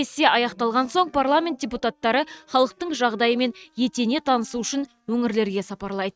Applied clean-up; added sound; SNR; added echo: neural mask model RNNoise.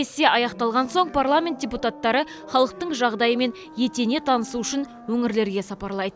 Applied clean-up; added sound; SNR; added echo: none; Wind instrument, woodwind instrument; 20 dB; none.